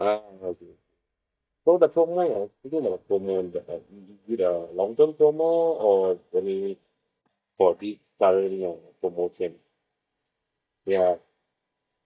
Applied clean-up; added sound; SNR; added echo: neural mask model DeepFilterNet 3.